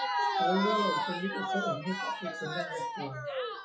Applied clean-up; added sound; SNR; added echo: classical method log-MMSE.